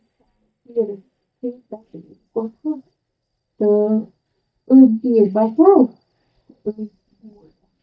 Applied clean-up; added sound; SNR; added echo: neural mask model DeepFilterNet 3.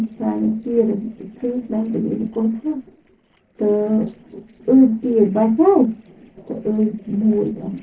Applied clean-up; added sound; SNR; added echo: neural separator model SepFormer DNS4.